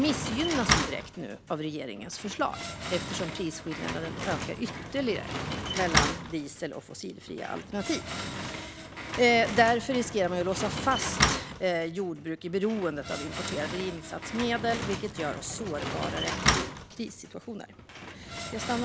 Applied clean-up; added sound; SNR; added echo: none; Slam; 3 dB; none.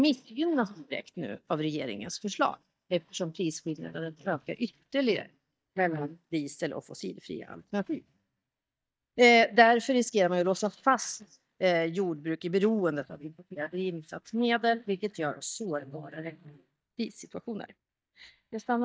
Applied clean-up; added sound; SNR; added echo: neural mask model DeepFilterNet 3.